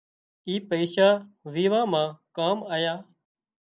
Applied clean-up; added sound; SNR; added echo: none; none; none; none.